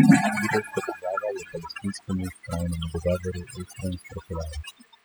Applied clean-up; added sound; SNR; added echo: classical method spectral subtraction.